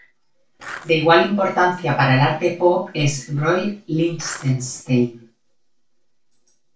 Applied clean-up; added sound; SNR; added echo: neural separator model SepFormer DNS4.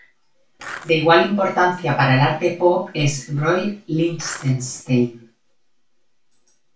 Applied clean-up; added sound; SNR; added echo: none; Skateboard; 15 dB; reverberation time 0.2 s.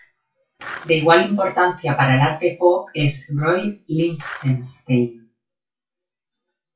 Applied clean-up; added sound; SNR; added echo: classical method WPE with log-MMSE.